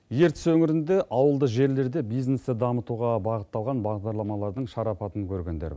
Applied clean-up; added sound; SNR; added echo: none; none; none; none.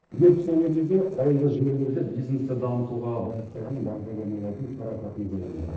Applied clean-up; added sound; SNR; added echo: neural separator model SepFormer DNS4.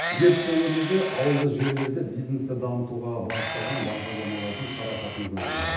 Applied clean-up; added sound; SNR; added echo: none; Camera; 5 dB; reverberation time 0.9 s.